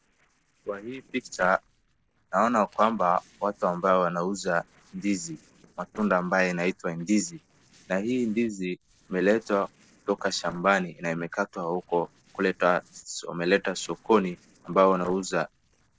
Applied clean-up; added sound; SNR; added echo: neural separator model SepFormer DNS4.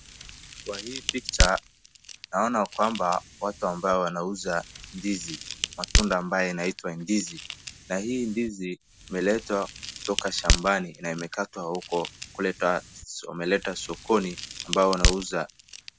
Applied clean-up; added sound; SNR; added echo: none; Crack; 3 dB; none.